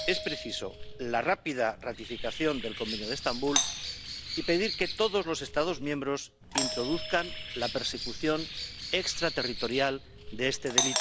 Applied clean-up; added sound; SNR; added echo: none; Bird + Doorbell; 4 dB; none.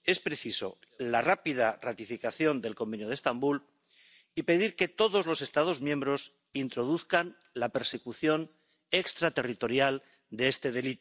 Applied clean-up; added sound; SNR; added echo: none; none; none; none.